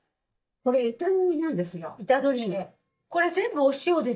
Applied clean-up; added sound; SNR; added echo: neural mask model DeepFilterNet 3.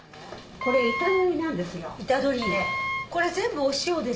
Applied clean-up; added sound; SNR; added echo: none; Wind instrument, woodwind instrument; 5 dB; reverberation time 0.7 s.